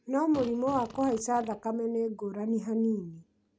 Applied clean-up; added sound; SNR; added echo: none; Fart; 17 dB; none.